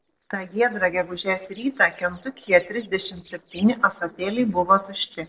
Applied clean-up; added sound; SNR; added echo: neural separator model SepFormer DNS4.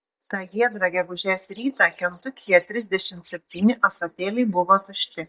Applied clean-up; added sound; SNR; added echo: neural mask model DeepFilterNet 3.